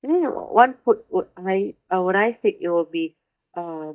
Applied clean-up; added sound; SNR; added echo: neural mask model DeepFilterNet 3.